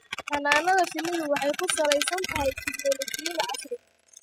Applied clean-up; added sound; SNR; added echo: classical method spectral subtraction.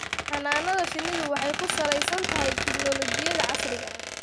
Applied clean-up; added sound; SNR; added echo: none; Squeak; -1 dB; none.